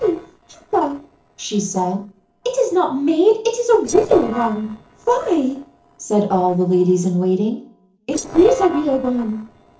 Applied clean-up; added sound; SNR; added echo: neural separator model SepFormer DNS4.